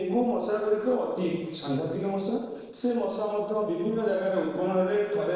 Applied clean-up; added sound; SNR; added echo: neural separator model SepFormer DNS4.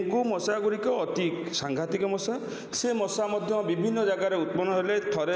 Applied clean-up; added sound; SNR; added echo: none; none; none; none.